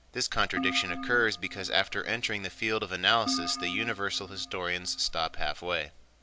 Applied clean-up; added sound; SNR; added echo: none; Keyboard (musical); 10 dB; none.